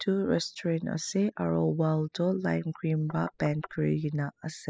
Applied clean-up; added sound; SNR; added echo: classical method spectral subtraction.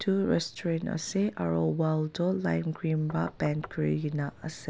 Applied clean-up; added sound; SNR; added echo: none; Knock; 19 dB; none.